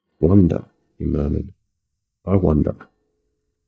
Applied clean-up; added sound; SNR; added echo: neural mask model DeepFilterNet 3.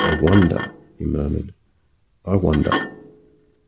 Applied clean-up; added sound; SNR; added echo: none; Thump, thud; 7 dB; none.